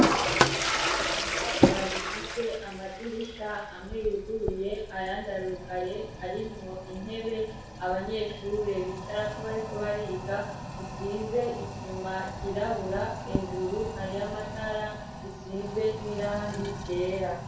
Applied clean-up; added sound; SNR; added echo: none; Toilet flush; -1 dB; reverberation time 0.6 s.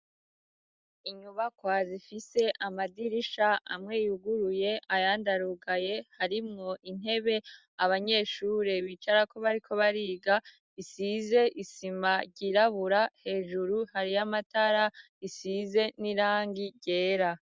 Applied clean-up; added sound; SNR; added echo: none; none; none; none.